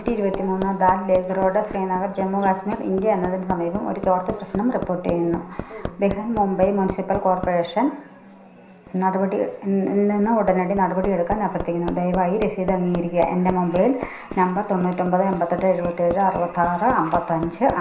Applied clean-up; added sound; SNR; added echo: none; Hammer; 13 dB; reverberation time 0.5 s.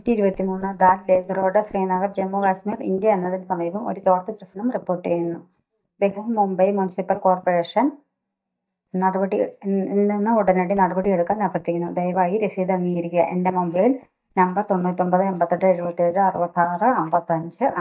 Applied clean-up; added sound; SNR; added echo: neural mask model DeepFilterNet 3.